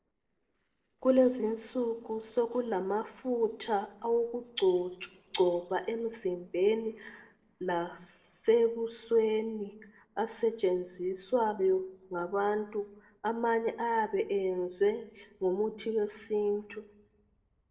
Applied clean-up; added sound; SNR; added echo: neural separator model SepFormer DNS4.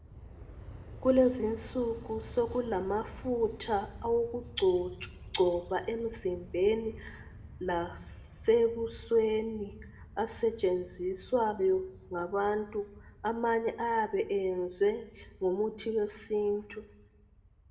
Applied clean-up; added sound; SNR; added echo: none; Aircraft; 17 dB; reverberation time 0.9 s.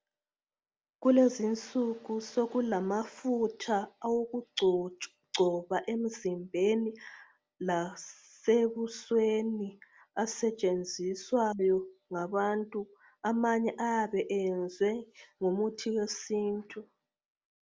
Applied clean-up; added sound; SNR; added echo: none; none; none; none.